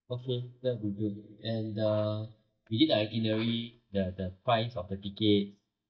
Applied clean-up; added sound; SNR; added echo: neural mask model DeepFilterNet 3.